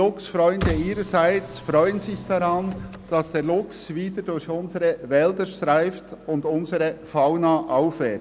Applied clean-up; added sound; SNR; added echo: none; Car; 11 dB; none.